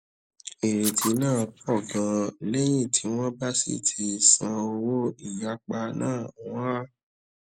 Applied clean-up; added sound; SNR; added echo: neural mask model Resemble Enhance denoiser.